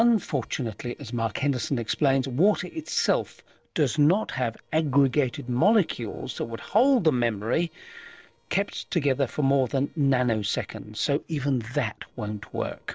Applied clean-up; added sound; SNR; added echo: neural separator model SepFormer DNS4.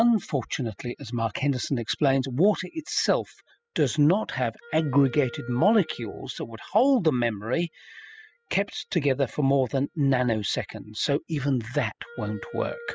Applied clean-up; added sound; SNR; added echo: classical method spectral subtraction.